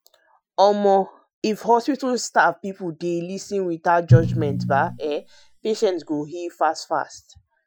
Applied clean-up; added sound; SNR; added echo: classical method Wiener filter.